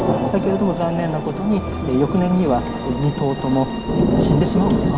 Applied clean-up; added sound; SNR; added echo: none; Thunder / Rain; 3 dB; reverberation time 1.2 s.